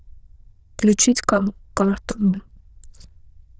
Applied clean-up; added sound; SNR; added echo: neural diffusion model UNIVERSE++.